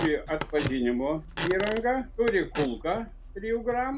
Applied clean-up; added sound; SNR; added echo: none; Squeak / Wood; 8 dB; none.